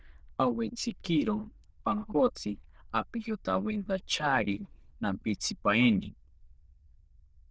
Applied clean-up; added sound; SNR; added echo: neural diffusion model UNIVERSE++.